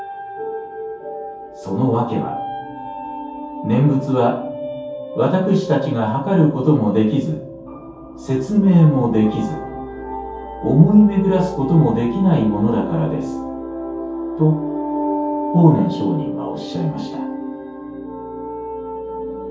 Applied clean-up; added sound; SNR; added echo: none; none; none; reverberation time 0.6 s.